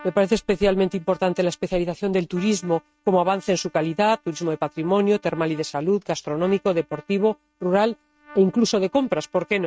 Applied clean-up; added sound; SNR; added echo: neural mask model RNNoise.